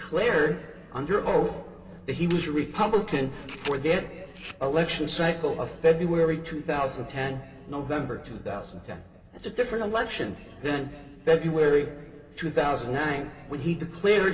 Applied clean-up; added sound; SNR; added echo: none; Camera; 17 dB; reverberation time 2.3 s.